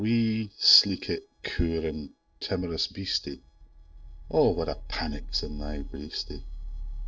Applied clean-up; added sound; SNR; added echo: neural separator model SepFormer DNS4.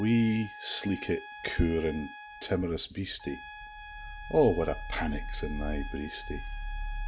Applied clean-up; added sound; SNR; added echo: none; Trumpet; 17 dB; none.